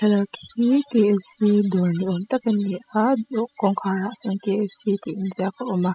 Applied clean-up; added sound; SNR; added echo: classical method spectral subtraction.